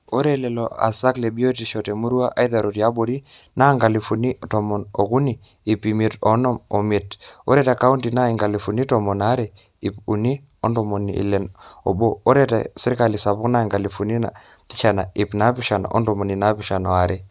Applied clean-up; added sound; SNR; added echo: none; none; none; none.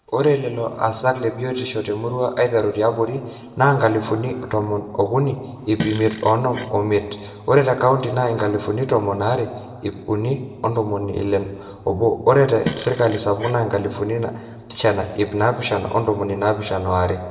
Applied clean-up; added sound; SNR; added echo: none; Fart; 11 dB; reverberation time 1.4 s.